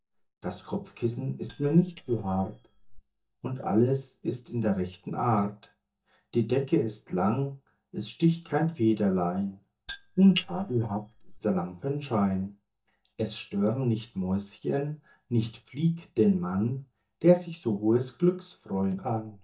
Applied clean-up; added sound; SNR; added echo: neural mask model DeepFilterNet 3.